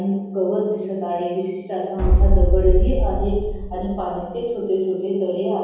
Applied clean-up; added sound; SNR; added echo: none; Boom; -5 dB; reverberation time 1.3 s.